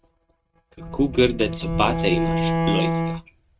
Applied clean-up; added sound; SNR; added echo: neural mask model RNNoise.